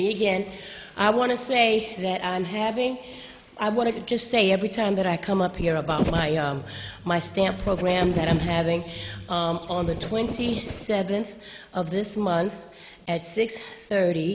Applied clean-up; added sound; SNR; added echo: none; none; none; none.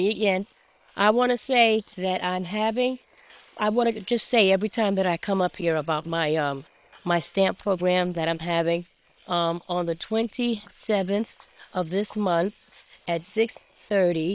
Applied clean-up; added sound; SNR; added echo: neural separator model SepFormer WHAM!.